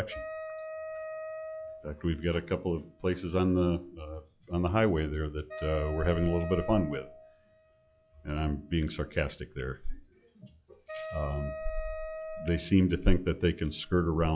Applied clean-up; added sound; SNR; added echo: classical method log-MMSE.